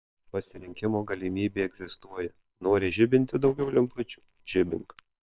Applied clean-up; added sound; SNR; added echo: neural separator model SepFormer WHAM!.